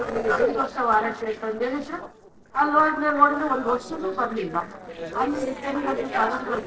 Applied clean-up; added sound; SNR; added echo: neural separator model SepFormer DNS4.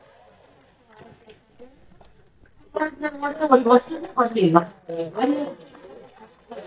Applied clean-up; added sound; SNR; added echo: neural mask model DeepFilterNet 3.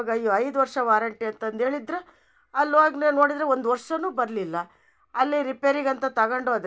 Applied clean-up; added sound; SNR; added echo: none; none; none; none.